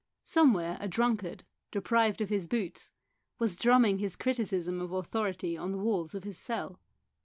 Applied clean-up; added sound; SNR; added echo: none; none; none; none.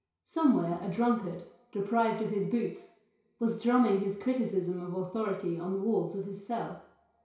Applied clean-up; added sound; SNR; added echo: none; none; none; reverberation time 0.6 s.